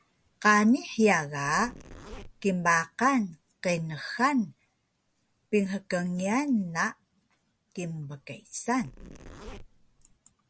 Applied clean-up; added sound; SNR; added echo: none; Zipper (clothing); 17 dB; none.